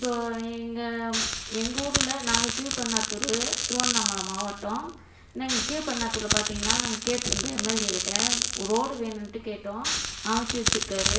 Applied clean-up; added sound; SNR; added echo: none; Crackle; -2 dB; reverberation time 0.5 s.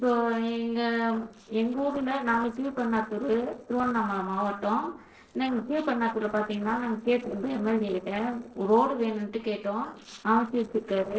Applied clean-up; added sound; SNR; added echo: neural separator model SepFormer DNS4.